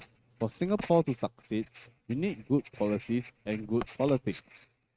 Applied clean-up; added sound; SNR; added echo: neural mask model RNNoise.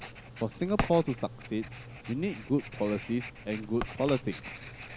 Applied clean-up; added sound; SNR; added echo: none; Writing; 8 dB; none.